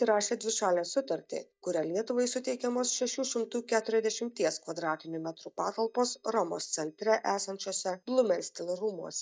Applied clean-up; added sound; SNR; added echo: neural mask model DeepFilterNet 3.